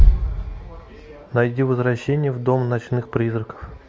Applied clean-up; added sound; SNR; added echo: none; Bass drum; 0 dB; none.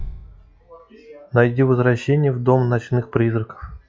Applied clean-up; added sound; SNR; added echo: classical method log-MMSE.